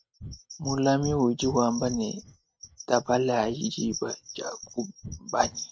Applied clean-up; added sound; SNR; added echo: neural mask model RNNoise.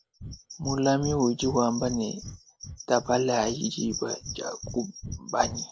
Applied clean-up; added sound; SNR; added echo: none; Breathing; 15 dB; none.